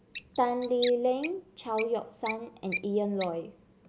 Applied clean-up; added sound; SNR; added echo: none; Bird; 11 dB; none.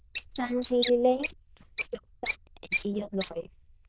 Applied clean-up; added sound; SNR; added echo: neural diffusion model UNIVERSE++.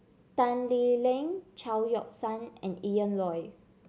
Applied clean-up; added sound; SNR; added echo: none; none; none; none.